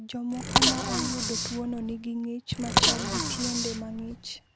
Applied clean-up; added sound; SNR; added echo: none; Bicycle; -5 dB; none.